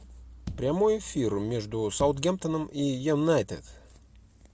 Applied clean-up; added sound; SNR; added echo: none; Bass drum; 17 dB; none.